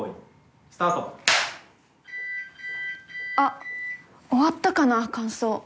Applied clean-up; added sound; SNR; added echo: none; none; none; none.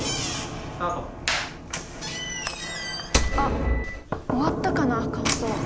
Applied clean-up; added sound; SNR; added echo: none; Knock / Slam; -3 dB; none.